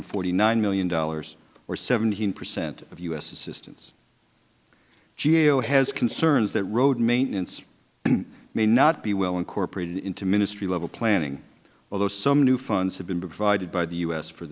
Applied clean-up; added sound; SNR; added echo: none; none; none; none.